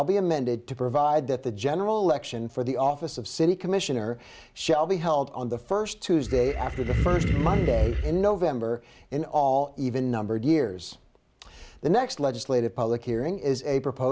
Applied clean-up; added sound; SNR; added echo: none; Animal; 1 dB; none.